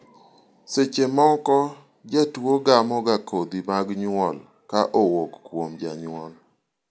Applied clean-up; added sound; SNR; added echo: none; none; none; none.